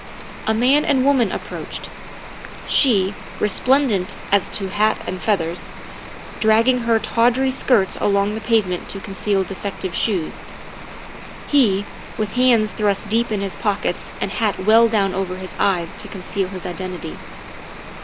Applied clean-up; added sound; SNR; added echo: none; Rain; 12 dB; none.